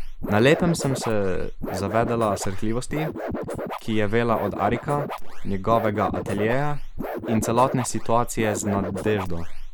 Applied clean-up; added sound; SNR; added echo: neural mask model Resemble Enhance denoiser.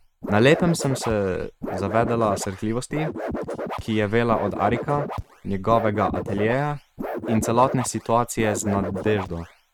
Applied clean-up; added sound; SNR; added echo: neural mask model RNNoise.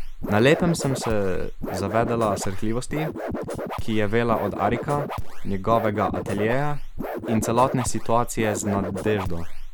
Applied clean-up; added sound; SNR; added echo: none; Scratching (performance technique); 3 dB; none.